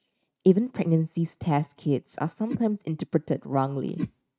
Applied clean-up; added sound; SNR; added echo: neural mask model RNNoise.